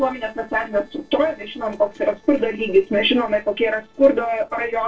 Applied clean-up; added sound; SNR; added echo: neural separator model SepFormer DNS4.